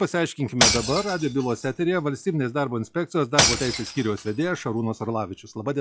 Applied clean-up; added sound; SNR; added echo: classical method log-MMSE.